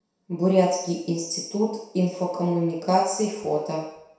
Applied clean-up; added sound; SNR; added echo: none; none; none; reverberation time 0.7 s.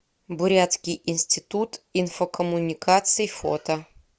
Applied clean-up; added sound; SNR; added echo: none; none; none; none.